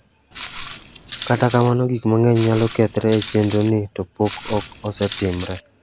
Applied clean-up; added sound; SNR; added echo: none; Walk, footsteps; 12 dB; none.